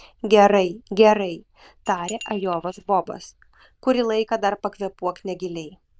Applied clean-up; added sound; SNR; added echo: neural diffusion model UNIVERSE++.